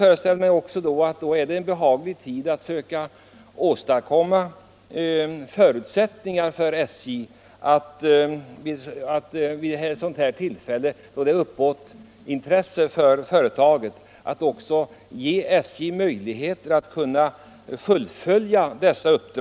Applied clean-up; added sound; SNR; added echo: none; none; none; none.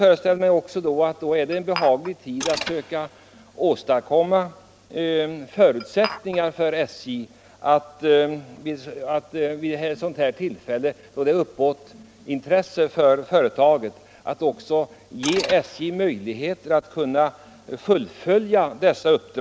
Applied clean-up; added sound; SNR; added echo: none; Mechanisms + Glass; 13 dB; none.